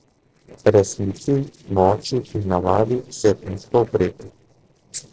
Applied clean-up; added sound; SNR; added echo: neural separator model SepFormer DNS4.